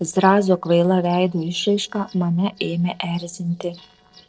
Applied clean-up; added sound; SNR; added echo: neural separator model SepFormer DNS4.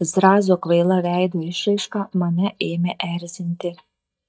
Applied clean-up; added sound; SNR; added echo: neural mask model DeepFilterNet 3.